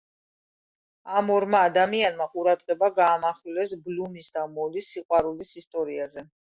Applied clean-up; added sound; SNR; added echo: none; none; none; none.